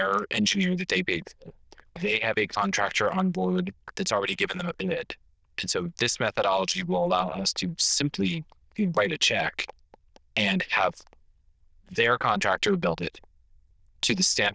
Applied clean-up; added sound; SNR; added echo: neural diffusion model UNIVERSE++.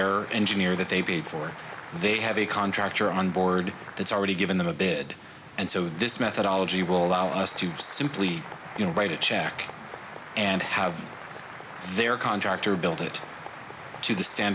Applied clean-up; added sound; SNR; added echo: none; Applause; 15 dB; none.